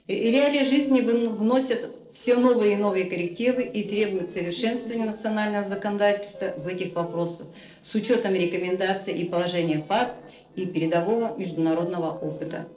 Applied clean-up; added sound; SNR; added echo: neural separator model SepFormer DNS4.